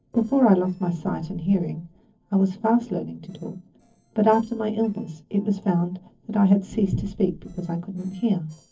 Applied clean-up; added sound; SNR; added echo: neural separator model SepFormer DNS4.